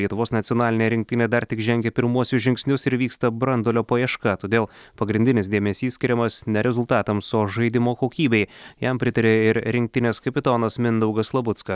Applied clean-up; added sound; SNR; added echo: none; none; none; none.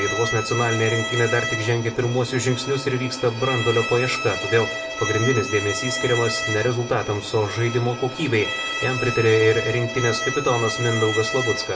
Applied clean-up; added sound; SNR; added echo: none; Bowed string instrument; 6 dB; reverberation time 0.6 s.